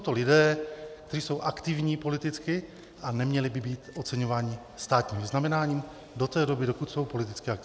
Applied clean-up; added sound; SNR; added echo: none; none; none; none.